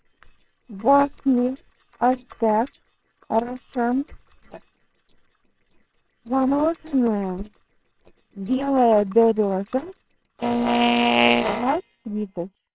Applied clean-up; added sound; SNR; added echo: neural separator model SepFormer WHAMR!.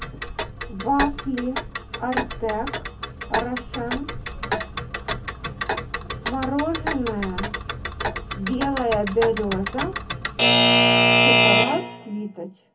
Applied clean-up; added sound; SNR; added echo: none; Alarm / Clock; -4 dB; reverberation time 0.3 s.